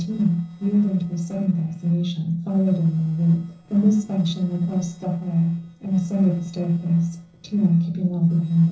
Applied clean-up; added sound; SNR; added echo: neural separator model SepFormer DNS4.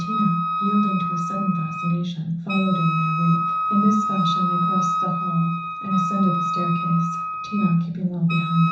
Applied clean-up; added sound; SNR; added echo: none; Wind instrument, woodwind instrument; 2 dB; reverberation time 0.7 s.